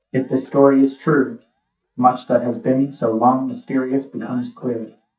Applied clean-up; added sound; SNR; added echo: neural mask model DeepFilterNet 3.